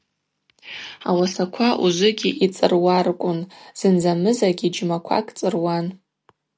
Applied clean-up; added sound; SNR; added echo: none; none; none; none.